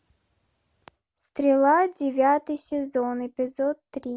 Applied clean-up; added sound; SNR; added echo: none; none; none; none.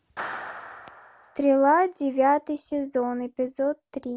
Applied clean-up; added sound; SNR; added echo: none; Clapping; 17 dB; none.